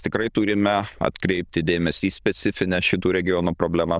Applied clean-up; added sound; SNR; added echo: neural diffusion model UNIVERSE++.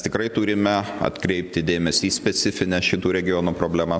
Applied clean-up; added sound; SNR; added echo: none; none; none; none.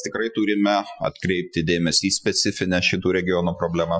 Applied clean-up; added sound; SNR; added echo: classical method Wiener filter.